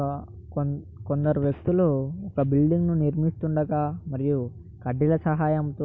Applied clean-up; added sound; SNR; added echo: none; none; none; none.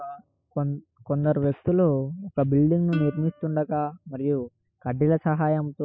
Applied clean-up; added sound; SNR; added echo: classical method spectral subtraction.